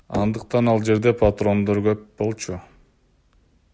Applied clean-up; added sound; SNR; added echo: none; Knock / Wood; 18 dB; none.